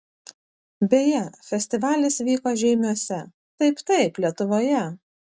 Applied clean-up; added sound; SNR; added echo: none; none; none; none.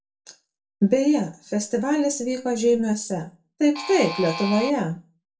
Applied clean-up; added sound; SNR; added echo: none; Alarm; 8 dB; reverberation time 0.3 s.